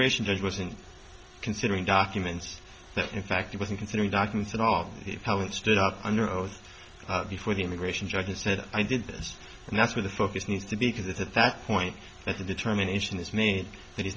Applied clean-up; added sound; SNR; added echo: none; none; none; none.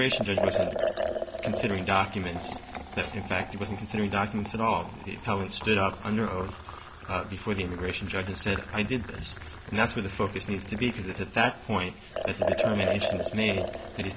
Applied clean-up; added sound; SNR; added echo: none; Liquid; 4 dB; none.